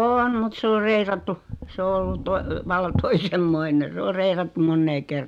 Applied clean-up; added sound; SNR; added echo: none; none; none; none.